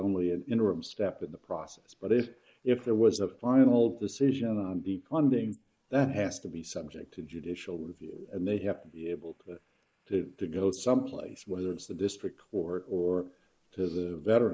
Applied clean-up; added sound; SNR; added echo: neural mask model Resemble Enhance denoiser.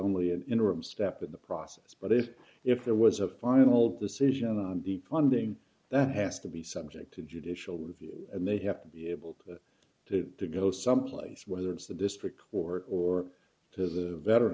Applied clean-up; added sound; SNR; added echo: none; none; none; none.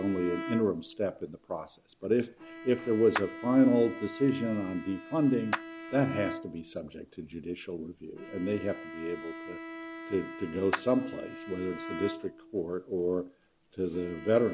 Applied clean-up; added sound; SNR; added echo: none; Bowed string instrument + Clapping; 11 dB; none.